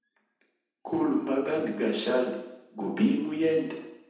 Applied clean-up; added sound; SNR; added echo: none; none; none; reverberation time 0.9 s.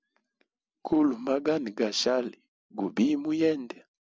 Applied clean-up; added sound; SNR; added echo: none; none; none; none.